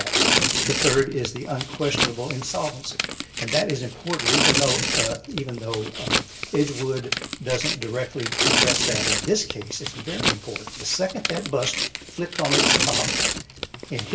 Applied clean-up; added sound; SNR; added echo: none; Tearing; -3 dB; reverberation time 0.2 s.